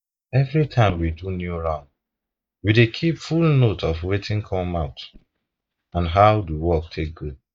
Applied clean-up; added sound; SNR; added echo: neural mask model DeepFilterNet 3.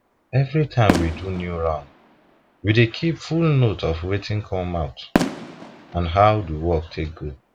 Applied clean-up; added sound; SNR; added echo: none; Fireworks; 9 dB; none.